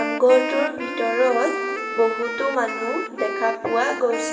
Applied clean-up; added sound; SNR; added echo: none; Wind instrument, woodwind instrument; 6 dB; reverberation time 2.7 s.